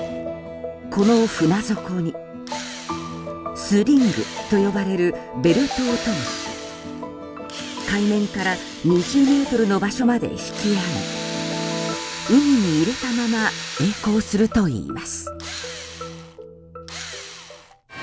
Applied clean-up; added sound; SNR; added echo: none; Drill; 13 dB; none.